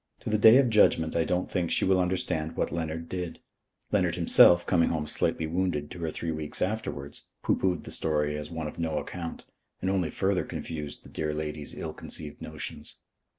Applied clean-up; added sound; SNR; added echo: none; none; none; none.